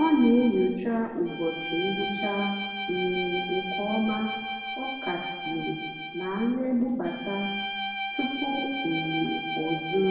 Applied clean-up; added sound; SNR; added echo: none; Bowed string instrument; 6 dB; reverberation time 1.2 s.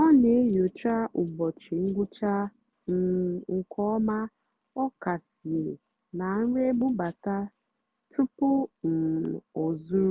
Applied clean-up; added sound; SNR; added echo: none; none; none; none.